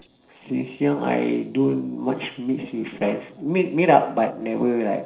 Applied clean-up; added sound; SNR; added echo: neural separator model SepFormer DNS4.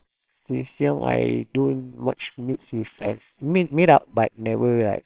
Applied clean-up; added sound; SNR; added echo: neural separator model SepFormer WHAMR!.